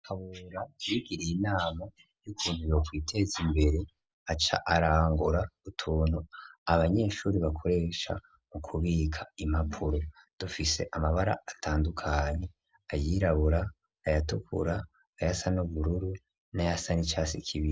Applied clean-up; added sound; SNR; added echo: none; none; none; none.